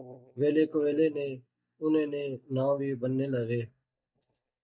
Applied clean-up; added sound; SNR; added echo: neural mask model DeepFilterNet 3.